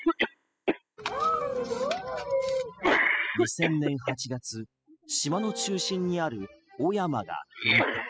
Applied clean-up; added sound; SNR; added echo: classical method spectral subtraction.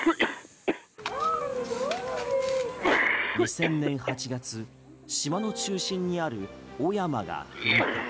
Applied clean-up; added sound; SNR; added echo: none; Cough; 1 dB; none.